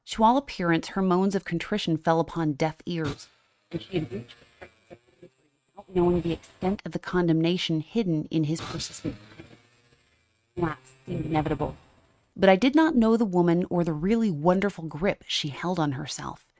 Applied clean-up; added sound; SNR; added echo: neural mask model RNNoise.